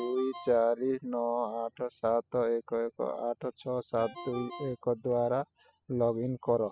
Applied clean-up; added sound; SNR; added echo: classical method spectral subtraction.